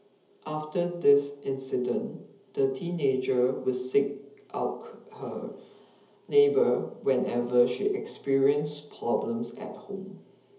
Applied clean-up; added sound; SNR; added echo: none; none; none; reverberation time 0.7 s.